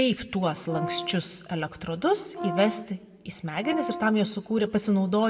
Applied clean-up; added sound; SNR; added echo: none; Brass instrument; 10 dB; reverberation time 1.1 s.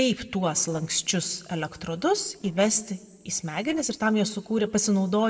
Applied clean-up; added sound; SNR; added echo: neural separator model SepFormer DNS4.